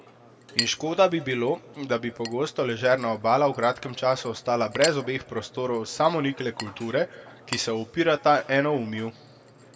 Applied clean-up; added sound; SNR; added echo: none; Chink, clink; 14 dB; reverberation time 1.6 s.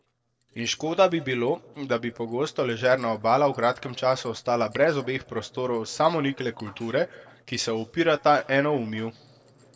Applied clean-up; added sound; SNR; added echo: neural separator model SepFormer DNS4.